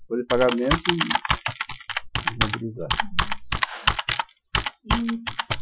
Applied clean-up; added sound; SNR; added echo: classical method Wiener filter.